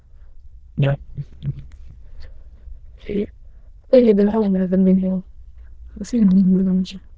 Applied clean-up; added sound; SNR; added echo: neural diffusion model UNIVERSE++.